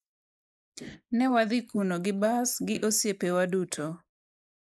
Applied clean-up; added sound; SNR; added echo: neural mask model Resemble Enhance denoiser.